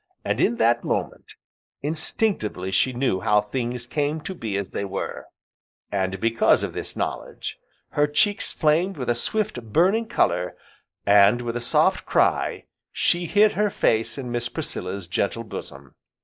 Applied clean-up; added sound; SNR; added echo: neural mask model Resemble Enhance denoiser.